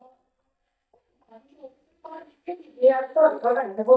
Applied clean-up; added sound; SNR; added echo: neural mask model DeepFilterNet 3.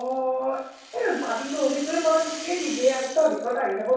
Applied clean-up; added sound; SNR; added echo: none; Rattle; 15 dB; reverberation time 0.7 s.